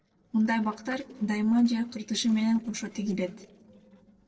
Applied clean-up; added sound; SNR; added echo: neural separator model SepFormer DNS4.